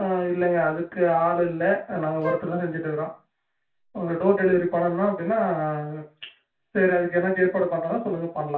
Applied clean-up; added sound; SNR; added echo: none; Wind instrument, woodwind instrument; 7 dB; reverberation time 0.3 s.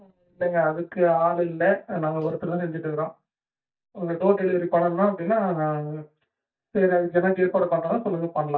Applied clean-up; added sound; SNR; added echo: neural mask model DeepFilterNet 3.